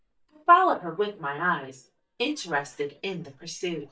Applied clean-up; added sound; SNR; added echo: neural mask model DeepFilterNet 3.